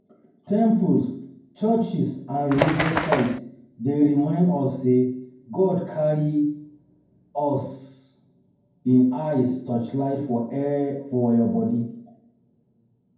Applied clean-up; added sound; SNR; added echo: none; Bird; 1 dB; reverberation time 0.9 s.